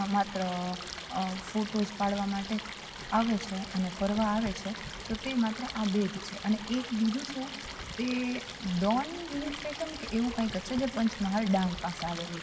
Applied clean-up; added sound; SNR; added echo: none; Stream; 10 dB; reverberation time 2.4 s.